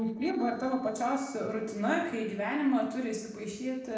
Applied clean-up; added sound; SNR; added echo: neural separator model SepFormer DNS4.